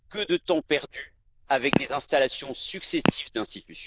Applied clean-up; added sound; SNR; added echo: neural diffusion model UNIVERSE++.